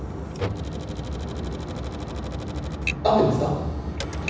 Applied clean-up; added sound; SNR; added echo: none; Typewriter; 9 dB; reverberation time 1.1 s.